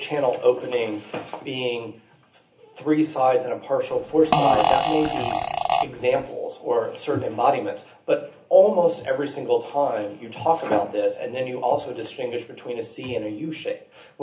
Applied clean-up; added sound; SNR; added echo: none; Fart; 0 dB; reverberation time 0.3 s.